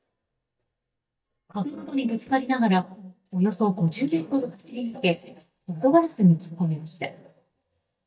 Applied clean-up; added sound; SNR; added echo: neural mask model DeepFilterNet 3.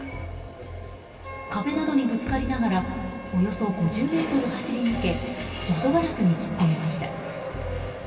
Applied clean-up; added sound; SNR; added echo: none; Wind instrument, woodwind instrument; 19 dB; reverberation time 2.9 s.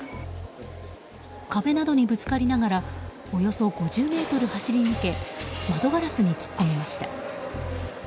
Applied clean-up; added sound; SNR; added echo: none; none; none; none.